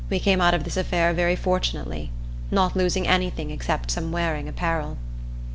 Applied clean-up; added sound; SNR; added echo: none; none; none; none.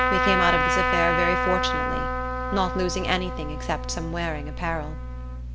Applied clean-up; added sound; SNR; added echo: none; Trumpet; 0 dB; none.